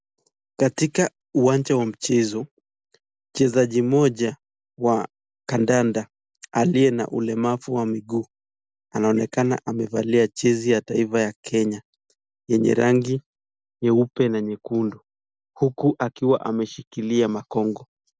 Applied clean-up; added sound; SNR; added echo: none; none; none; none.